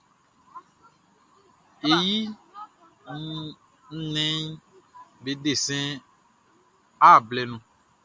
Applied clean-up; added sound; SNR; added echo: none; none; none; none.